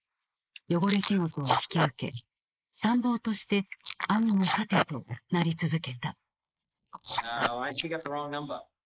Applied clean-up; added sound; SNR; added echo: neural mask model Resemble Enhance denoiser.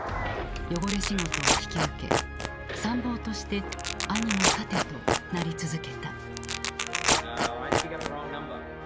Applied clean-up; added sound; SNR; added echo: none; Tearing; -1 dB; none.